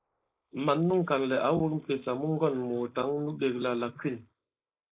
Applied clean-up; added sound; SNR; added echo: neural mask model Resemble Enhance denoiser.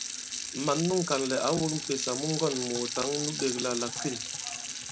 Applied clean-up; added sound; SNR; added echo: none; Sink (filling or washing) / Water tap, faucet; 4 dB; none.